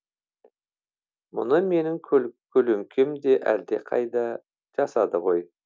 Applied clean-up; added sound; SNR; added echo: none; none; none; none.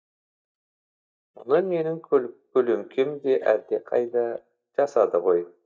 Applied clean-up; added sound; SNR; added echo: neural mask model DeepFilterNet 3.